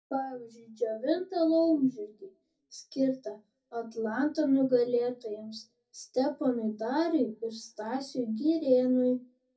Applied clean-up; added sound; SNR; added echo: none; none; none; reverberation time 0.3 s.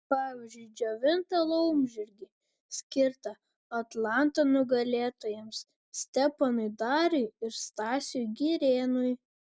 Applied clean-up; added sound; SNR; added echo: none; none; none; none.